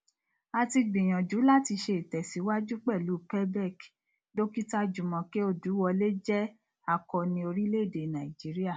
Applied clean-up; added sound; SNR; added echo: none; none; none; none.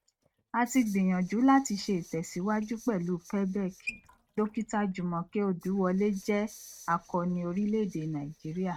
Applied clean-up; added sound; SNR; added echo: neural mask model RNNoise.